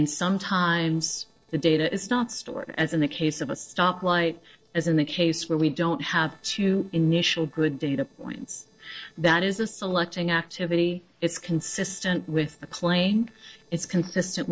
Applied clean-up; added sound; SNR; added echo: neural separator model SepFormer DNS4.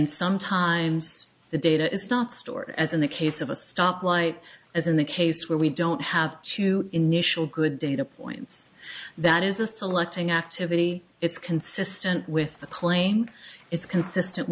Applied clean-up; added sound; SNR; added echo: none; none; none; none.